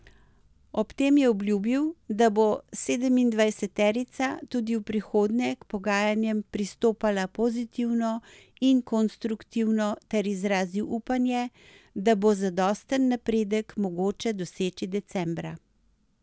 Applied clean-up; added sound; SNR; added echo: none; none; none; none.